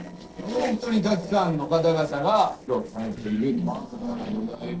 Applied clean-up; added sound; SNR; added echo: neural separator model SepFormer DNS4.